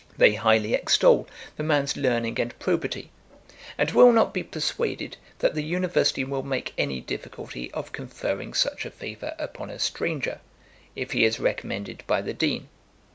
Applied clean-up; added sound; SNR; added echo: none; none; none; none.